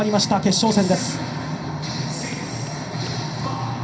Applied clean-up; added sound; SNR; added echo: none; Gurgling; 17 dB; reverberation time 0.3 s.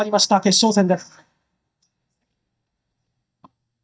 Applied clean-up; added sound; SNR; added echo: neural mask model DeepFilterNet 3.